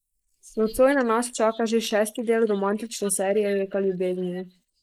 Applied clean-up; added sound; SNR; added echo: neural mask model Resemble Enhance denoiser.